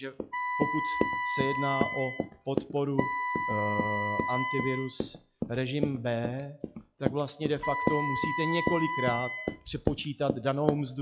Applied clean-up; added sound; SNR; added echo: classical method log-MMSE.